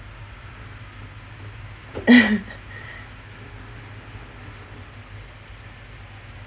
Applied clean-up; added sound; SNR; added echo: none; none; none; none.